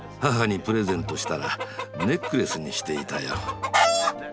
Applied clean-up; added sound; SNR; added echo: none; Chicken, rooster; 1 dB; none.